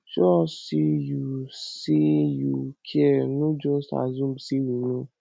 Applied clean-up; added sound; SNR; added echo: none; none; none; none.